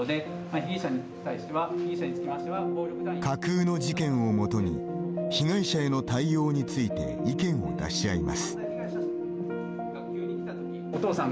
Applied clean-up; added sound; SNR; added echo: none; none; none; none.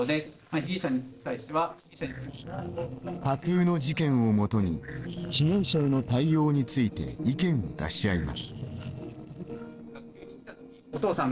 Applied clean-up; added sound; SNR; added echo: neural separator model SepFormer DNS4.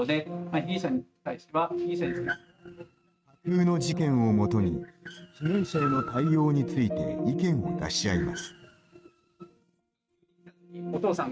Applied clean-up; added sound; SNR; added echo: neural mask model RNNoise.